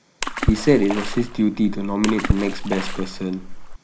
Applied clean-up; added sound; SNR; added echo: none; Water / Splash, splatter; 3 dB; reverberation time 0.4 s.